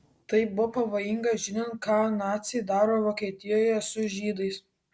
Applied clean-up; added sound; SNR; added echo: none; none; none; none.